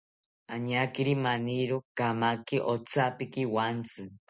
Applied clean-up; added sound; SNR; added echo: none; none; none; none.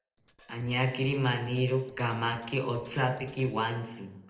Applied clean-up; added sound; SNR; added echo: neural separator model SepFormer DNS4.